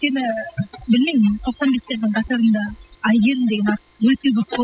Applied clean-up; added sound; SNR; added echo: classical method spectral subtraction.